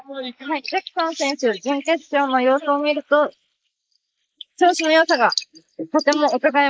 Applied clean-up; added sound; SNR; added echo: neural mask model Resemble Enhance denoiser.